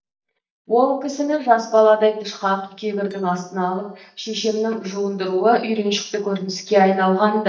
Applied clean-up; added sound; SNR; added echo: neural mask model DeepFilterNet 3.